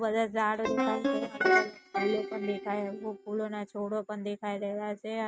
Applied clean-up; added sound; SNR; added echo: neural mask model RNNoise.